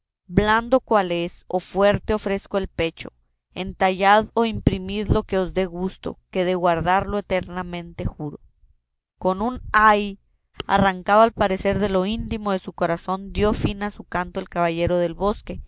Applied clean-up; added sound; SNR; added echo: none; none; none; none.